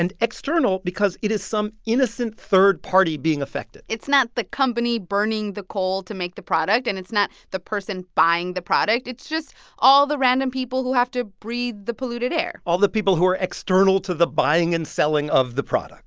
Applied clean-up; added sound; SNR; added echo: none; none; none; none.